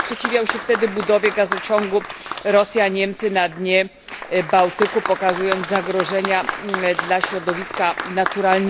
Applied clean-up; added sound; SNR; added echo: none; Applause; 8 dB; none.